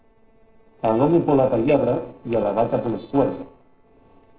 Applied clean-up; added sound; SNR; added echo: neural separator model SepFormer DNS4.